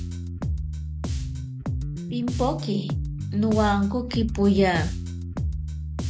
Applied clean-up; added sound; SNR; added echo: none; Bass guitar; 2 dB; none.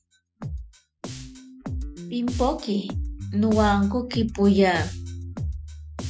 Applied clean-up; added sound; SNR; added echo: classical method Wiener filter.